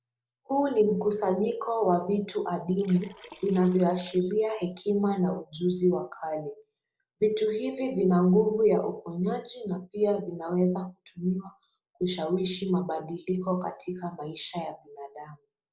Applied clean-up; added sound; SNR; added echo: neural separator model SepFormer DNS4.